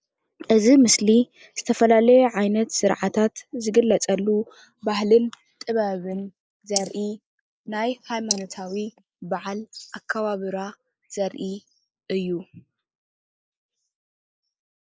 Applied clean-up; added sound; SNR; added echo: neural mask model Resemble Enhance denoiser.